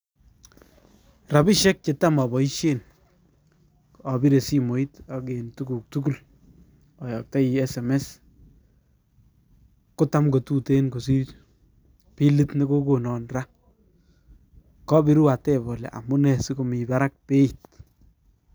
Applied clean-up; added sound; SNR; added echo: none; none; none; none.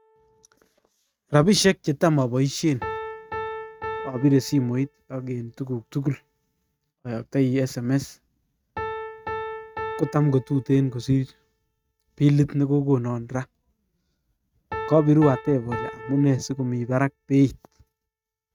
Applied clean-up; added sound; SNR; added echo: neural mask model RNNoise.